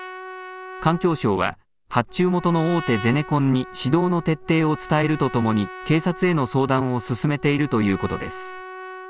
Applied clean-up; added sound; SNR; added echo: none; Trumpet; 15 dB; none.